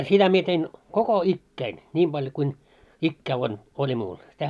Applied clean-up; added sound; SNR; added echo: none; none; none; none.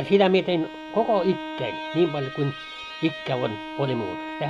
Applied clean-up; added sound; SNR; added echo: none; Bowed string instrument; 10 dB; none.